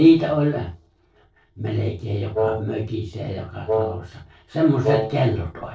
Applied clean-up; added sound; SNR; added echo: neural separator model SepFormer DNS4.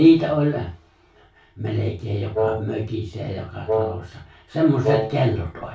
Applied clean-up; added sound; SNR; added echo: none; Wind instrument, woodwind instrument; 2 dB; reverberation time 0.3 s.